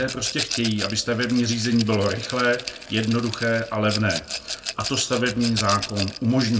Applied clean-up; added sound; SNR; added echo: none; Rattle; 9 dB; reverberation time 0.2 s.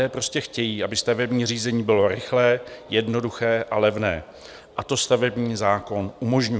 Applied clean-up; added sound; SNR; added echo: none; none; none; none.